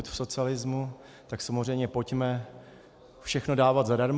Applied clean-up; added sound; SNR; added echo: none; none; none; none.